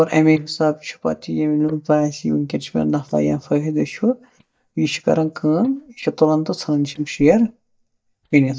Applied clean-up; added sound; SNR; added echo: neural mask model DeepFilterNet 3.